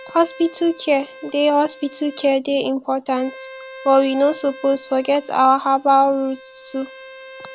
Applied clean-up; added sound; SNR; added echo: none; Bowed string instrument; 20 dB; none.